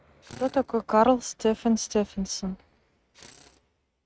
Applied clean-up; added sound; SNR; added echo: neural mask model RNNoise.